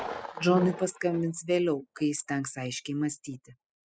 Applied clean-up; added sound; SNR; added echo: classical method spectral subtraction.